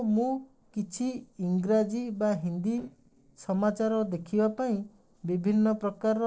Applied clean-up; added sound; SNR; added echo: neural separator model SepFormer DNS4.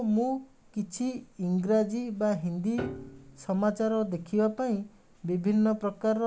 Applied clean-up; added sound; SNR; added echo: none; Piano; 16 dB; none.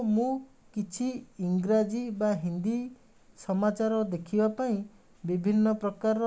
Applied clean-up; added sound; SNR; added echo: none; none; none; none.